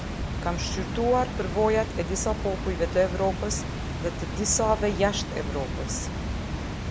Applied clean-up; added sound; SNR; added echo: none; Water; 3 dB; none.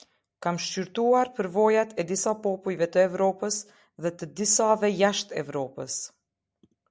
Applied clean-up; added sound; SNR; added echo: none; none; none; none.